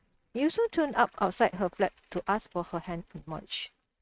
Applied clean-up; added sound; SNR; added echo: neural mask model RNNoise.